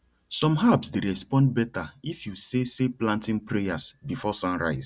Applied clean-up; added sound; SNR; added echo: none; none; none; none.